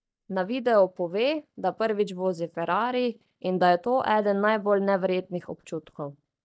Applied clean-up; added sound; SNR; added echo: neural mask model DeepFilterNet 3.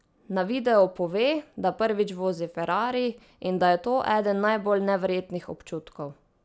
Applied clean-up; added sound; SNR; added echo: none; none; none; none.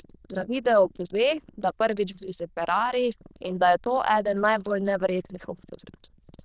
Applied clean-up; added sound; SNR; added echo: neural diffusion model UNIVERSE++.